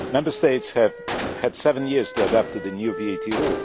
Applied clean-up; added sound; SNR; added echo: none; Gunshot, gunfire + Wind instrument, woodwind instrument; 8 dB; none.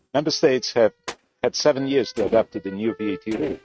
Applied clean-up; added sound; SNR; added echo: neural mask model RNNoise.